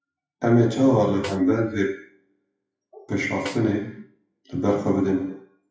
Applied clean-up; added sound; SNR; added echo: classical method WPE with log-MMSE.